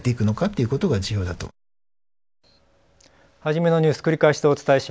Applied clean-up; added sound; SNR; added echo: none; none; none; none.